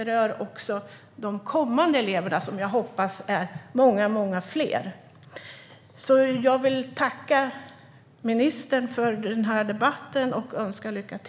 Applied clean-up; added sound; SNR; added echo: none; none; none; none.